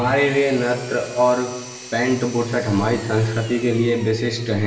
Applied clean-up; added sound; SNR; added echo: none; Engine; 18 dB; reverberation time 1.1 s.